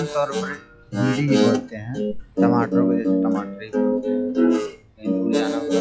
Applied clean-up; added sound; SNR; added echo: classical method log-MMSE.